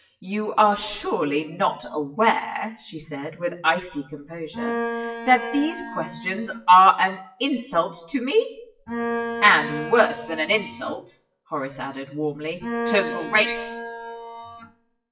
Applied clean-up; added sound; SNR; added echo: classical method WPE with log-MMSE.